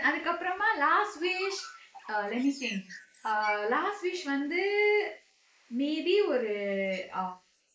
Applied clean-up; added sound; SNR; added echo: neural mask model Resemble Enhance denoiser.